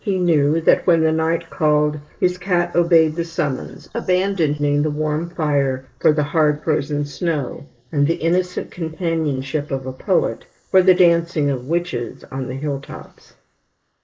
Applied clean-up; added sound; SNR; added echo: neural mask model Resemble Enhance denoiser.